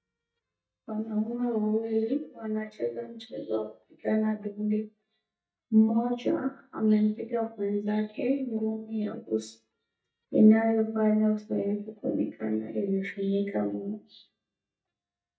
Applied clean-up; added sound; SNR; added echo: neural mask model DeepFilterNet 3.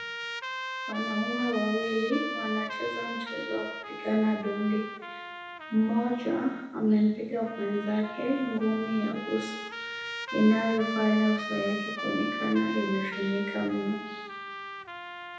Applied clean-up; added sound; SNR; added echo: none; Trumpet; 8 dB; reverberation time 0.9 s.